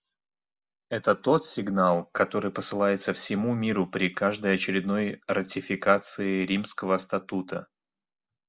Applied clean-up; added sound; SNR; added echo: none; none; none; none.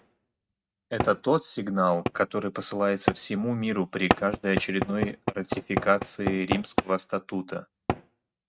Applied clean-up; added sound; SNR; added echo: neural mask model RNNoise.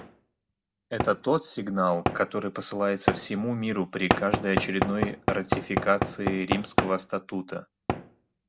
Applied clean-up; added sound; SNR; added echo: none; Knock / Wood; 2 dB; none.